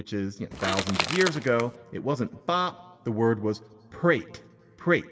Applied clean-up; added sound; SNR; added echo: none; Crushing / Wood; 4 dB; reverberation time 2.4 s.